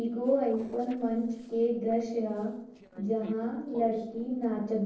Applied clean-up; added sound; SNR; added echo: neural separator model SepFormer DNS4.